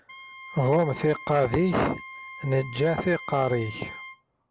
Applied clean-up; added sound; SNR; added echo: none; Wind instrument, woodwind instrument; 15 dB; none.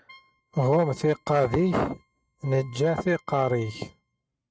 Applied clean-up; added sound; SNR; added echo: neural mask model RNNoise.